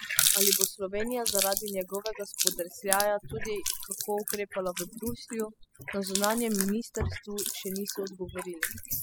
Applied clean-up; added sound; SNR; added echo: classical method spectral subtraction.